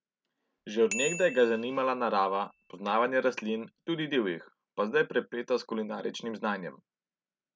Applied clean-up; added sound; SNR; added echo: none; Bicycle bell; 13 dB; none.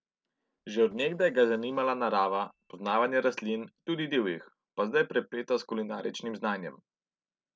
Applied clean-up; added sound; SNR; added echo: neural separator model SepFormer DNS4.